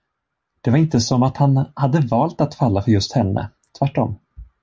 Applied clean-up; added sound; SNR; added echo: none; none; none; none.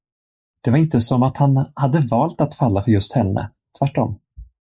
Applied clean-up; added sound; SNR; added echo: neural mask model Resemble Enhance denoiser.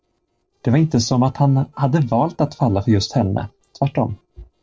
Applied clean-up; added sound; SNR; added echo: neural separator model SepFormer DNS4.